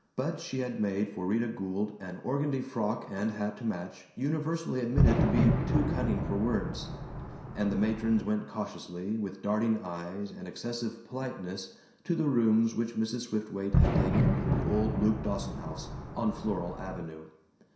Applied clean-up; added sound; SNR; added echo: none; Fireworks; -2 dB; reverberation time 0.7 s.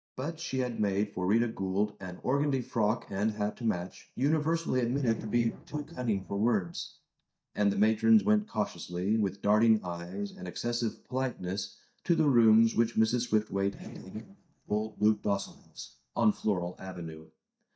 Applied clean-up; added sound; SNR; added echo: neural mask model DeepFilterNet 3.